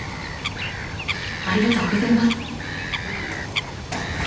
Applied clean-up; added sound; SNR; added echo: none; Bird vocalization, bird call, bird song; 3 dB; reverberation time 0.9 s.